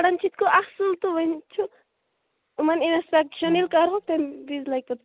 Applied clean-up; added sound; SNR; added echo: none; Brass instrument; 15 dB; none.